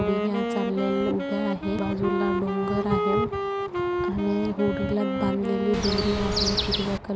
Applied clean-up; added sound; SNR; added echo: none; Chirp, tweet + Wind instrument, woodwind instrument; 1 dB; none.